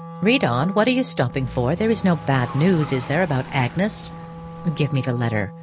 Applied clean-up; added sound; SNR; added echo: none; Wind instrument, woodwind instrument + Car; 13 dB; none.